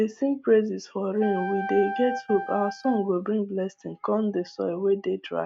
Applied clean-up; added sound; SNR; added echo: neural mask model RNNoise.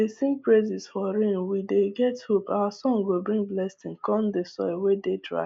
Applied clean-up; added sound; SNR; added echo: neural mask model Resemble Enhance denoiser.